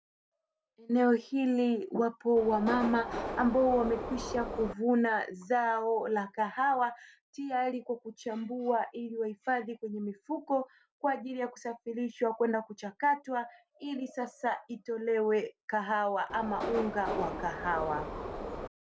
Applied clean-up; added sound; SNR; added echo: none; Subway, metro, underground; 6 dB; none.